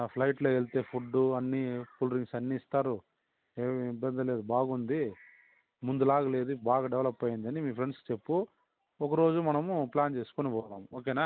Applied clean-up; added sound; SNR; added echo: none; none; none; none.